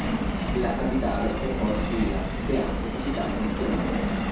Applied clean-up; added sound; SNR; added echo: none; Subway, metro, underground; -2 dB; reverberation time 0.7 s.